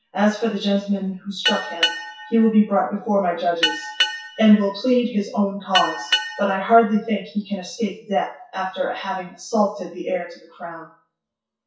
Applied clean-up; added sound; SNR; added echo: classical method WPE with log-MMSE.